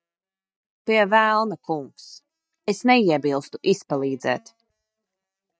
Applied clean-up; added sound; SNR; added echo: neural mask model DeepFilterNet 3.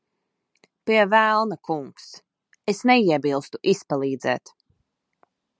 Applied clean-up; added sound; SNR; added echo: none; none; none; none.